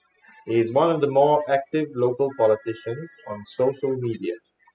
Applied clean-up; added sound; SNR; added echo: classical method spectral subtraction.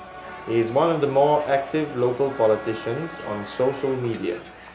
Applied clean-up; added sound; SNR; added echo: none; Crowd + Wind instrument, woodwind instrument; 15 dB; none.